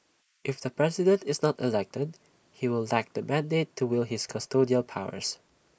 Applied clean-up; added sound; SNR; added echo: neural mask model Resemble Enhance denoiser.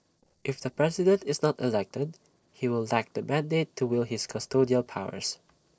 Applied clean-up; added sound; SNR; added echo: neural separator model SepFormer DNS4.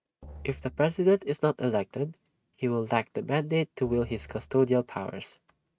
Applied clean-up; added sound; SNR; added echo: neural mask model RNNoise.